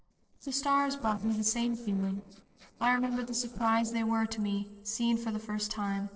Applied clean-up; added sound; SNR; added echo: neural separator model SepFormer DNS4.